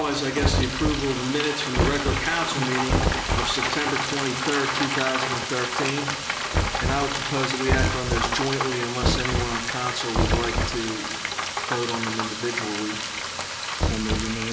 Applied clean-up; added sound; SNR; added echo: none; Frying (food) + Knock; -2 dB; none.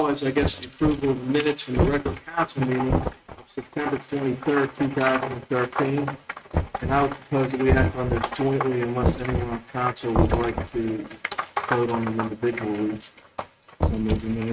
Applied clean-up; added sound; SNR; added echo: neural mask model RNNoise.